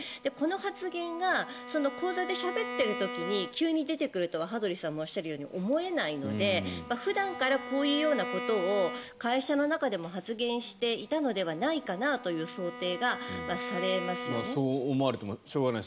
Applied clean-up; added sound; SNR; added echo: none; Bowed string instrument; 11 dB; none.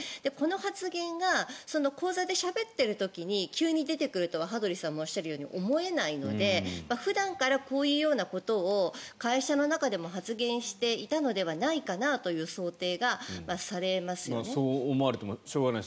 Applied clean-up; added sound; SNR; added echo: none; none; none; none.